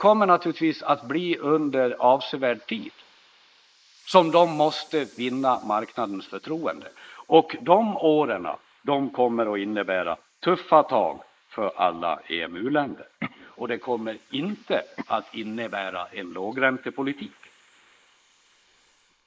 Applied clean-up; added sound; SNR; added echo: neural mask model Resemble Enhance denoiser.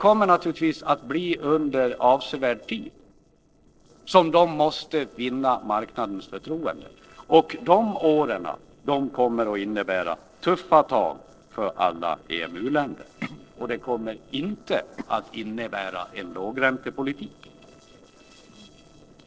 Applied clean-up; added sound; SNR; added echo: neural separator model SepFormer DNS4.